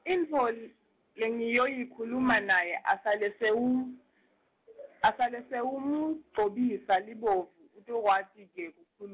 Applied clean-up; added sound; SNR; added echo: none; none; none; none.